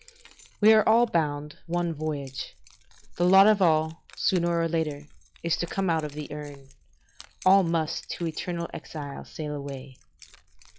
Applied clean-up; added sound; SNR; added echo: classical method log-MMSE.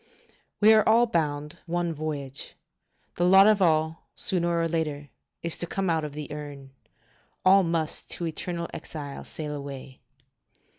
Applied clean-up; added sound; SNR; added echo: none; none; none; none.